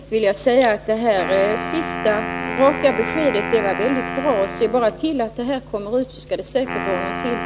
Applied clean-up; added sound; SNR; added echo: none; Wind instrument, woodwind instrument; 7 dB; none.